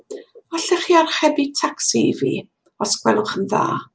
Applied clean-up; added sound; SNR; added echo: none; none; none; none.